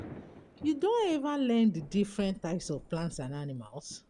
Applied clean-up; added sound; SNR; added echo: none; Thunder / Rain; 19 dB; none.